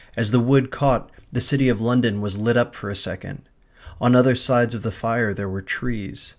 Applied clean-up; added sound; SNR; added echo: none; none; none; none.